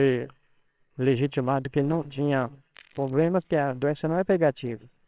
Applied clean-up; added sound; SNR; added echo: neural separator model SepFormer WHAMR!.